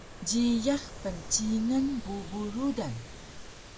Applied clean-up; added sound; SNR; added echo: none; Ocean; 12 dB; none.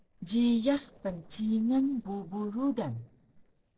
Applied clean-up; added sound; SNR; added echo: neural separator model SepFormer DNS4.